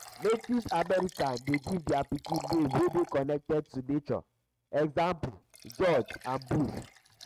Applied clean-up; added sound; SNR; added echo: neural mask model RNNoise.